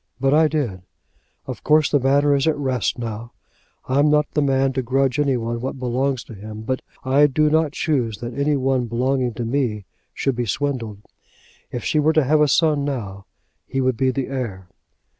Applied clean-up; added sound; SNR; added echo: none; none; none; none.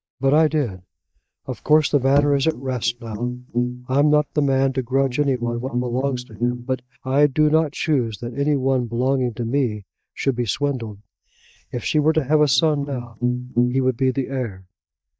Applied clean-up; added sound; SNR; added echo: neural mask model DeepFilterNet 3.